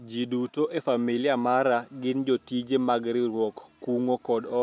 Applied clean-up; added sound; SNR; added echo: none; none; none; none.